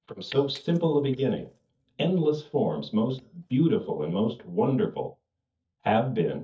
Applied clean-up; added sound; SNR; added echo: neural mask model DeepFilterNet 3.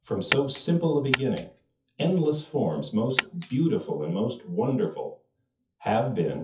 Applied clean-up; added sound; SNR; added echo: classical method WPE with log-MMSE.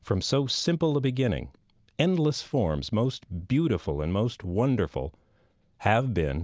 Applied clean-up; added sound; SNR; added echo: none; none; none; none.